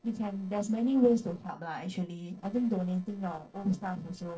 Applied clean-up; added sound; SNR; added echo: neural separator model SepFormer DNS4.